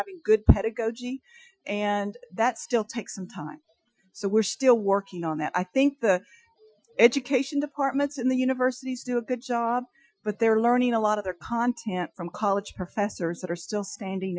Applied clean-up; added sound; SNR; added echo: classical method Wiener filter.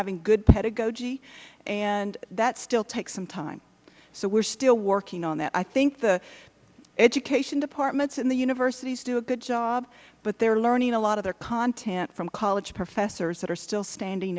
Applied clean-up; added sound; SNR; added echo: none; none; none; none.